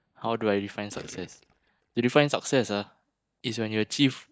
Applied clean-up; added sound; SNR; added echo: neural mask model DeepFilterNet 3.